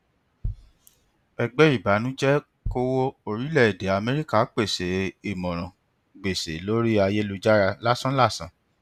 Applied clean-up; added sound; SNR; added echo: none; Bass drum; 15 dB; none.